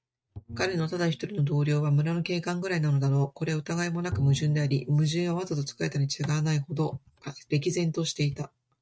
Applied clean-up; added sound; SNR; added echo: neural mask model RNNoise.